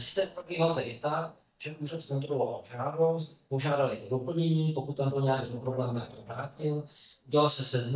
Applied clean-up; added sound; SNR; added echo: neural mask model DeepFilterNet 3.